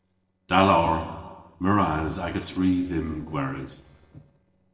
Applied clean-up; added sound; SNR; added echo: neural separator model SepFormer DNS4.